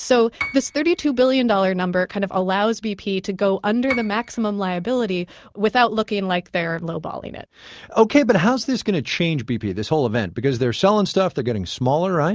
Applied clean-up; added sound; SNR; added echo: none; Piano; 15 dB; none.